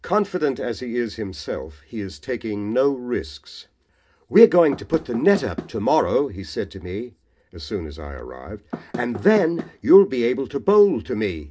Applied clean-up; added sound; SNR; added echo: none; Knock / Wood; 12 dB; reverberation time 0.3 s.